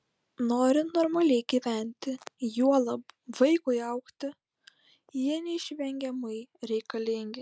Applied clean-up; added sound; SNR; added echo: none; none; none; none.